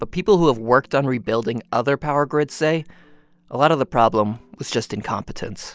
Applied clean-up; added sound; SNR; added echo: none; none; none; none.